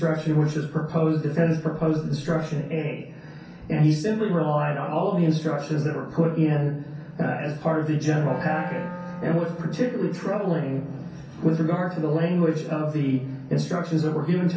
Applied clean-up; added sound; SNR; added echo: none; Wind instrument, woodwind instrument; 12 dB; reverberation time 0.6 s.